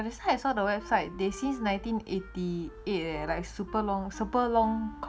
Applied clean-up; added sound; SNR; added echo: none; Wind instrument, woodwind instrument; 19 dB; none.